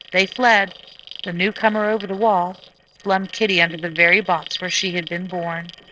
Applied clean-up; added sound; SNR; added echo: neural separator model SepFormer DNS4.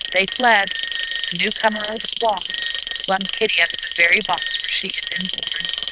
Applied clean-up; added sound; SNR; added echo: neural diffusion model UNIVERSE++.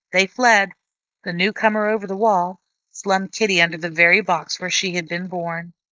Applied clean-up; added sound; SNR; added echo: neural mask model Resemble Enhance denoiser.